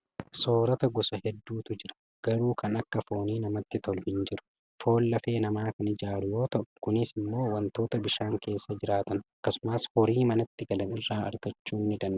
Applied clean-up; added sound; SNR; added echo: none; none; none; none.